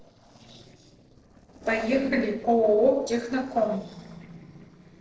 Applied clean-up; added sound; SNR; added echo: neural separator model SepFormer DNS4.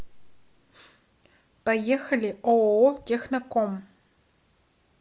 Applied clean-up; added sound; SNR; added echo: none; none; none; none.